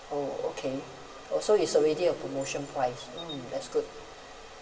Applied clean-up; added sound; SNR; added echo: none; Chirp, tweet; 19 dB; reverberation time 1.9 s.